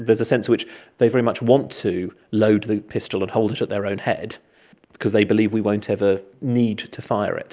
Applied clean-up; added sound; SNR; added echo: none; none; none; none.